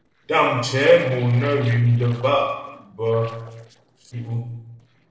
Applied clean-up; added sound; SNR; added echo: neural separator model SepFormer DNS4.